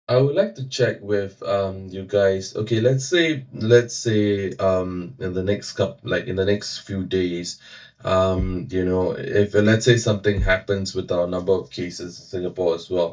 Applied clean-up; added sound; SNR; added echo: neural mask model DeepFilterNet 3.